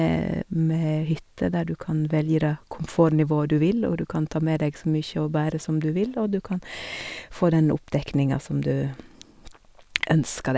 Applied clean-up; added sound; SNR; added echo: none; none; none; none.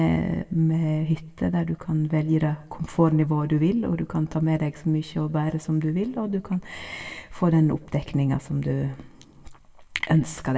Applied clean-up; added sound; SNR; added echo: none; none; none; reverberation time 0.6 s.